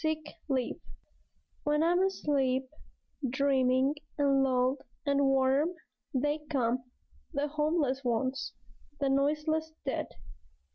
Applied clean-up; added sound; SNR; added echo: none; none; none; none.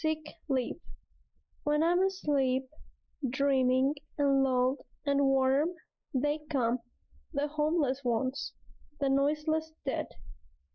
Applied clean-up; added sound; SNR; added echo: neural mask model Resemble Enhance denoiser.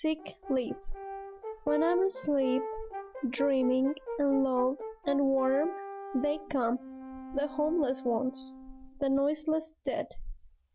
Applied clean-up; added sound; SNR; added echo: none; Brass instrument; 11 dB; none.